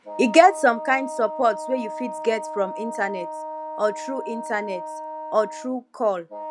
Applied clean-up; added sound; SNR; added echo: none; Wind instrument, woodwind instrument; 10 dB; none.